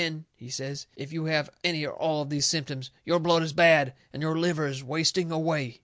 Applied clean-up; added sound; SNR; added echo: none; none; none; none.